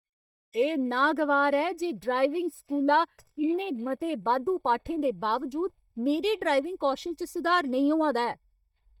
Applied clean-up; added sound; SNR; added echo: neural mask model DeepFilterNet 3.